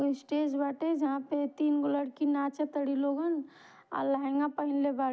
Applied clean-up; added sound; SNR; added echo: none; none; none; none.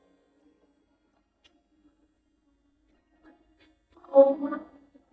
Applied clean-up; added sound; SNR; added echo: neural mask model DeepFilterNet 3.